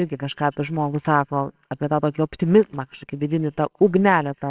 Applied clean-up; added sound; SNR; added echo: neural separator model SepFormer WHAMR!.